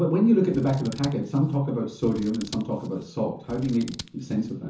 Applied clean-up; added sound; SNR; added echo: none; Scissors; 19 dB; reverberation time 0.9 s.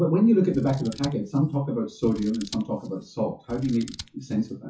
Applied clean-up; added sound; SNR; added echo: classical method WPE with log-MMSE.